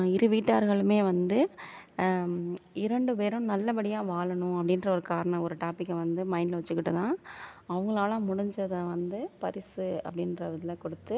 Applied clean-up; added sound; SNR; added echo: none; none; none; none.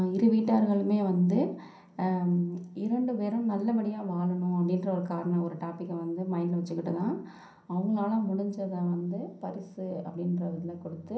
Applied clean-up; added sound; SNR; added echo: none; none; none; reverberation time 0.6 s.